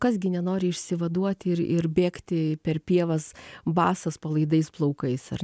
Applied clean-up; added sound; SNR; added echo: none; none; none; none.